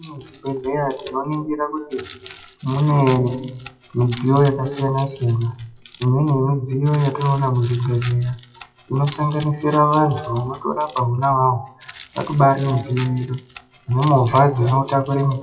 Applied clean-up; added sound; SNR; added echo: classical method WPE with log-MMSE.